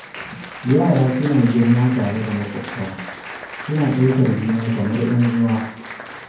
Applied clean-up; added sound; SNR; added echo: none; Applause; 14 dB; reverberation time 0.9 s.